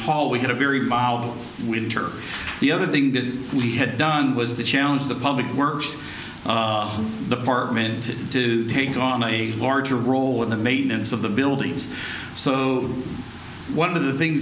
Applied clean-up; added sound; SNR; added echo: none; Bowed string instrument; 15 dB; none.